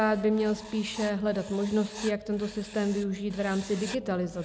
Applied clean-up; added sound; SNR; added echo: none; Writing; 17 dB; none.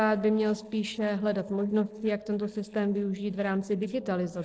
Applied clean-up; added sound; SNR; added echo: neural separator model SepFormer DNS4.